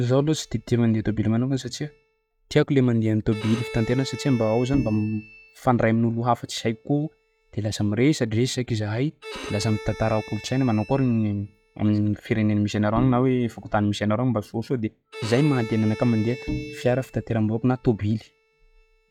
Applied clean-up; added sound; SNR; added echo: classical method log-MMSE.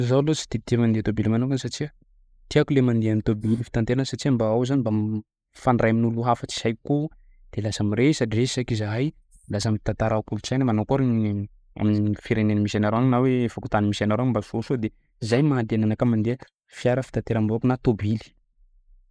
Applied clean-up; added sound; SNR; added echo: neural mask model Resemble Enhance denoiser.